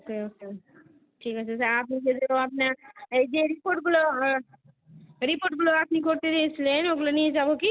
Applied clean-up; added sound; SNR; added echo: none; none; none; none.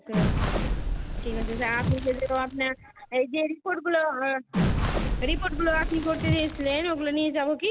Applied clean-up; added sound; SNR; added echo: none; Crackle; 0 dB; none.